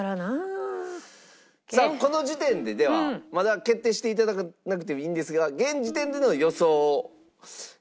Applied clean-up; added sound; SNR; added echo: none; Guitar; 17 dB; none.